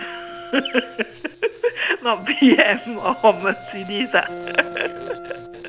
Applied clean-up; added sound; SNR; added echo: none; Wind instrument, woodwind instrument + Acoustic guitar; 15 dB; none.